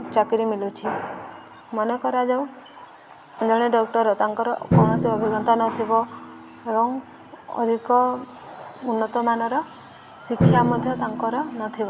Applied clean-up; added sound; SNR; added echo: none; Drum; 5 dB; none.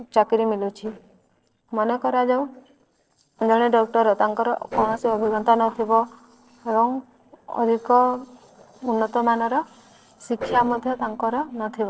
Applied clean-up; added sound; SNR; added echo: neural separator model SepFormer DNS4.